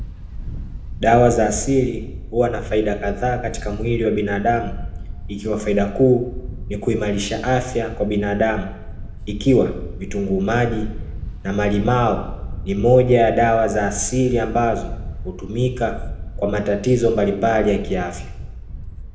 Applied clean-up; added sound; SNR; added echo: none; Wind; 9 dB; reverberation time 0.8 s.